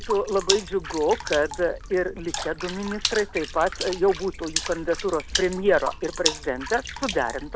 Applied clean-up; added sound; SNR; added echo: none; Water / Splash, splatter; 7 dB; none.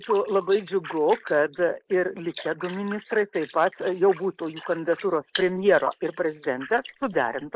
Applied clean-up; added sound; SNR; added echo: neural mask model Resemble Enhance denoiser.